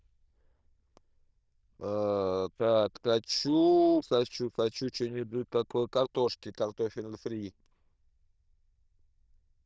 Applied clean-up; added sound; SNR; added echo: neural diffusion model UNIVERSE++.